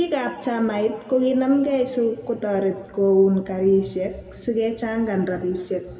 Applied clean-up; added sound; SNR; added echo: none; none; none; reverberation time 1.8 s.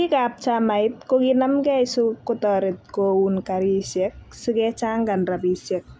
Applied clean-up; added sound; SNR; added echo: none; none; none; none.